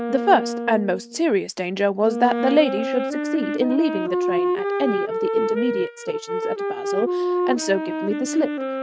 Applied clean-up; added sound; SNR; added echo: neural mask model RNNoise.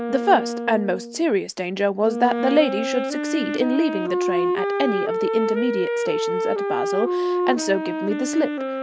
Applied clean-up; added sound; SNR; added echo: none; Wind instrument, woodwind instrument; 1 dB; none.